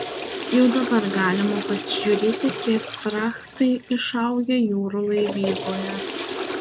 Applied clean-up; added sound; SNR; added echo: none; Toilet flush / Water; 6 dB; none.